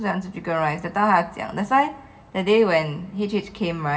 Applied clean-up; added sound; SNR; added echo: none; none; none; reverberation time 1.1 s.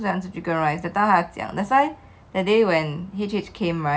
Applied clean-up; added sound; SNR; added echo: none; none; none; none.